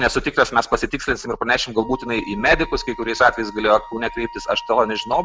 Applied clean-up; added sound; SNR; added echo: none; Wind instrument, woodwind instrument; 18 dB; none.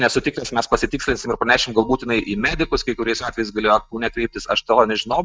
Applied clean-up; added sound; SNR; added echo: neural mask model DeepFilterNet 3.